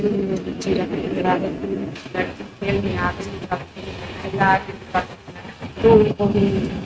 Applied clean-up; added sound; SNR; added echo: neural mask model RNNoise.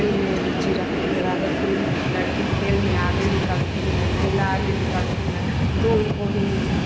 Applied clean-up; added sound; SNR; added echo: none; Train; -5 dB; none.